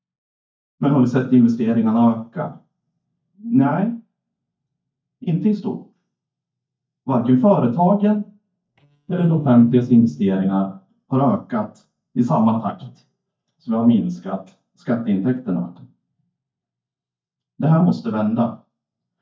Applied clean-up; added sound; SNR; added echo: neural mask model DeepFilterNet 3.